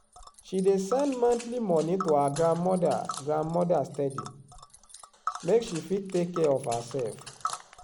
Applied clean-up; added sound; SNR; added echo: none; Tick; 14 dB; none.